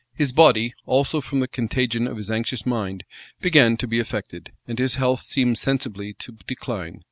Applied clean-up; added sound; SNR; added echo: none; none; none; none.